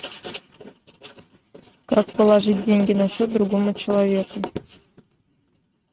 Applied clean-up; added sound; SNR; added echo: neural mask model RNNoise.